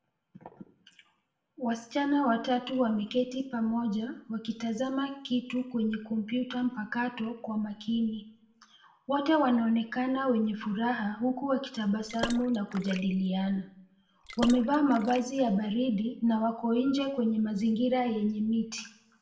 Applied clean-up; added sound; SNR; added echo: none; Water / Splash, splatter; 12 dB; reverberation time 0.5 s.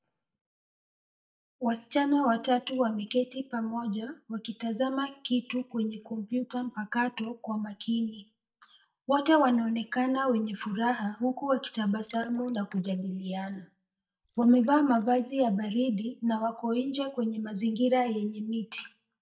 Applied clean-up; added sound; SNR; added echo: neural mask model DeepFilterNet 3.